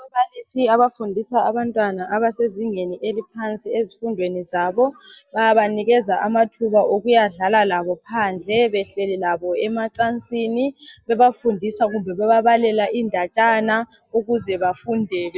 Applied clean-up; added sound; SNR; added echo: none; none; none; none.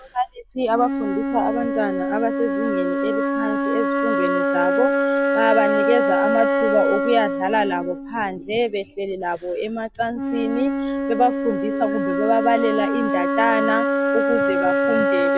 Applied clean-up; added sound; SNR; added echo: none; Wind instrument, woodwind instrument; -2 dB; none.